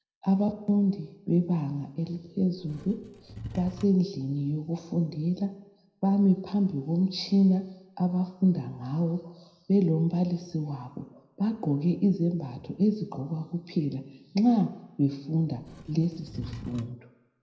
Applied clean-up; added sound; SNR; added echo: none; Wood / Tools; 14 dB; reverberation time 0.8 s.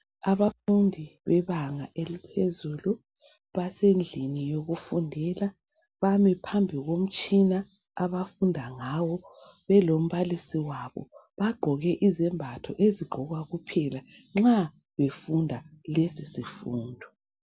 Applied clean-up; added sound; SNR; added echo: none; none; none; none.